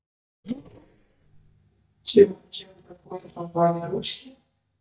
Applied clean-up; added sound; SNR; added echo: neural mask model DeepFilterNet 3.